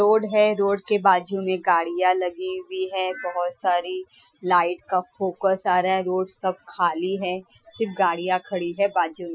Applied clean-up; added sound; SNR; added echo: classical method Wiener filter.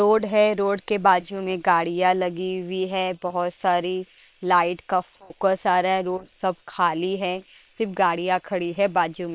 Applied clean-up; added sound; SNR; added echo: neural separator model SepFormer WHAM!.